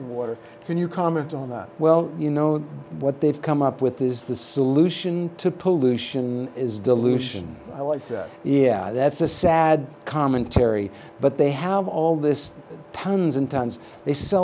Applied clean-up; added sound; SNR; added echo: none; none; none; none.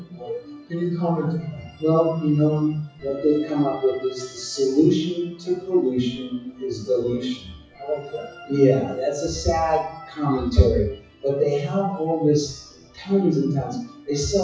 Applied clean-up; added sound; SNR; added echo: classical method WPE with log-MMSE.